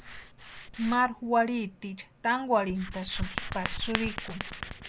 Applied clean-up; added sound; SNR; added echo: none; Writing; 8 dB; none.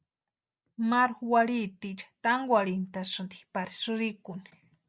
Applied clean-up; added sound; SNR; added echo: none; none; none; none.